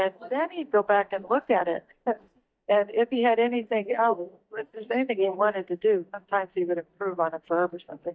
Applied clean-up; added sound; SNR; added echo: neural mask model DeepFilterNet 3.